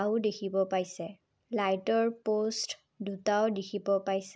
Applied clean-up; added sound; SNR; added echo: none; none; none; none.